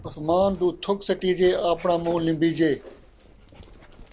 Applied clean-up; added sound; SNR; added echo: none; Dog; 19 dB; none.